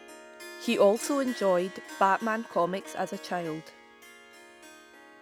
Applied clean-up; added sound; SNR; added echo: none; Harp; 16 dB; none.